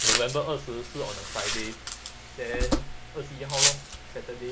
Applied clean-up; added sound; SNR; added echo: none; Domestic sounds, home sounds; -4 dB; none.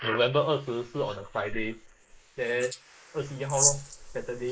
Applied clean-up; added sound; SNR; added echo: neural mask model Resemble Enhance denoiser.